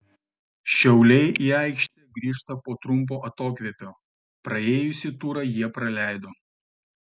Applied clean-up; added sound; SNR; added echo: none; none; none; none.